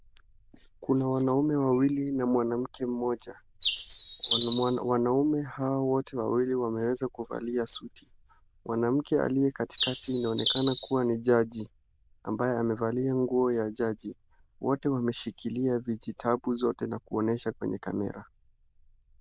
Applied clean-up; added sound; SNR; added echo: neural diffusion model UNIVERSE++.